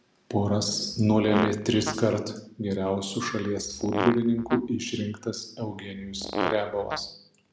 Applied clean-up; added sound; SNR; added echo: none; Fart; 6 dB; none.